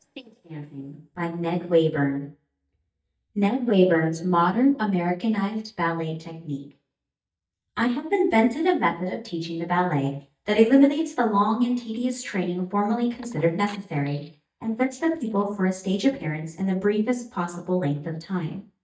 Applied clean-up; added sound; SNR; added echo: neural mask model DeepFilterNet 3.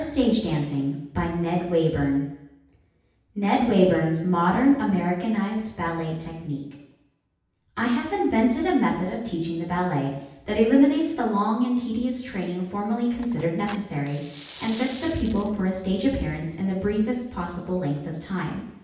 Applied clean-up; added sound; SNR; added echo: none; Fire; 20 dB; reverberation time 0.9 s.